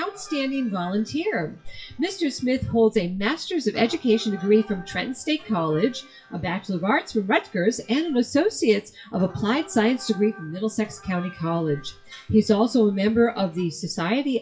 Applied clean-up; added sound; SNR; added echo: classical method WPE with log-MMSE.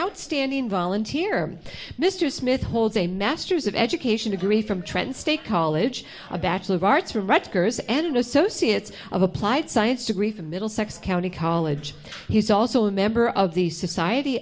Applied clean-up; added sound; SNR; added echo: none; none; none; none.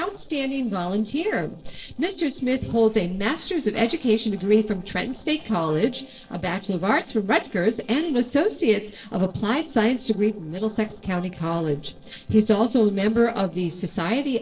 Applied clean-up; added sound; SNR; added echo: neural separator model SepFormer DNS4.